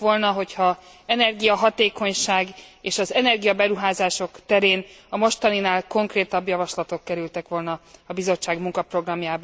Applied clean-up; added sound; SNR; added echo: none; none; none; none.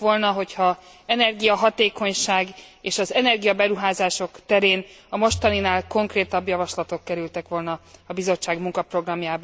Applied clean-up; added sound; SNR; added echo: none; Bowed string instrument; 17 dB; none.